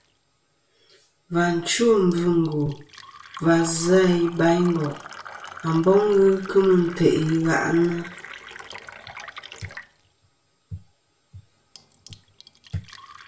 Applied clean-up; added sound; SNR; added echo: none; Fill (with liquid); 19 dB; reverberation time 0.2 s.